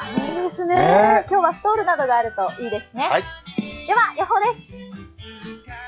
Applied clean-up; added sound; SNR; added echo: classical method log-MMSE.